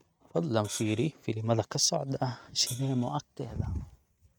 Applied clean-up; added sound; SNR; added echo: neural mask model RNNoise.